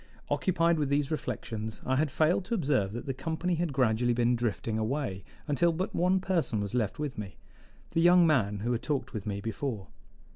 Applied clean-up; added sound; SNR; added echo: none; none; none; none.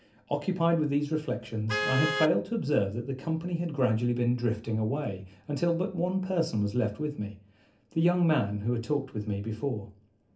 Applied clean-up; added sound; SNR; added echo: none; Vehicle horn, car horn, honking; 8 dB; reverberation time 0.3 s.